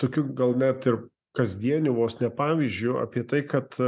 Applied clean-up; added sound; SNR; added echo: none; none; none; none.